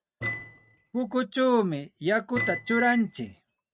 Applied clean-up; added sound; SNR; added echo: neural mask model RNNoise.